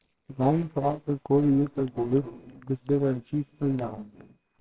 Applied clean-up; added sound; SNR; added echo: neural separator model SepFormer WHAMR!.